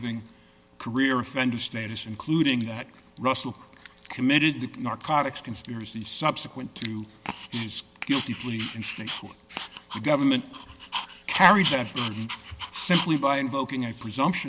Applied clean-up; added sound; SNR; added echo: none; Dog; 12 dB; none.